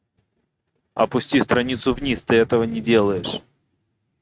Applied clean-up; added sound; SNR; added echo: neural mask model RNNoise.